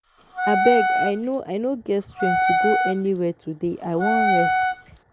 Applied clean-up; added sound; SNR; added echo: none; Wind instrument, woodwind instrument; -2 dB; none.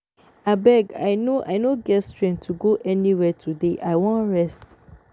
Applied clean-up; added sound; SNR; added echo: none; none; none; none.